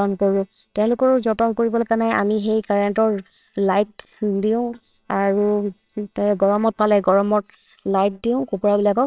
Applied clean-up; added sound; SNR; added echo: neural separator model SepFormer WHAMR!.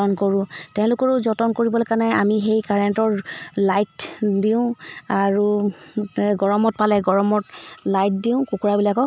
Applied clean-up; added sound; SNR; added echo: none; none; none; none.